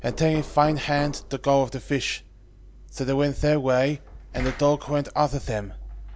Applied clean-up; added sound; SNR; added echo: none; Knock; 14 dB; none.